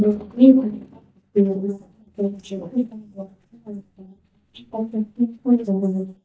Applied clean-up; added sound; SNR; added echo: neural mask model DeepFilterNet 3.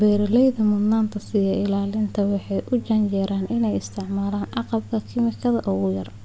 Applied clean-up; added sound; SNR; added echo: none; none; none; none.